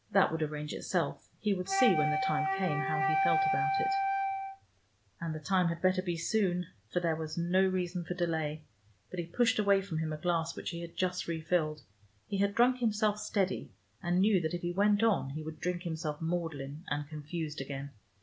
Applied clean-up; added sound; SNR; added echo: none; Wind instrument, woodwind instrument; -1 dB; none.